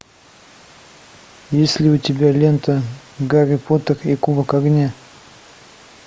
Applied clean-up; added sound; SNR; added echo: none; none; none; none.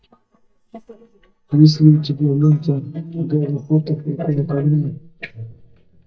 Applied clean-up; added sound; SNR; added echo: neural mask model DeepFilterNet 3.